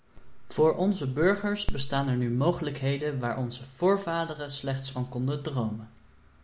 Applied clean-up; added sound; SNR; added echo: none; none; none; none.